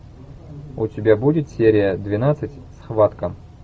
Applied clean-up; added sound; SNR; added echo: none; none; none; none.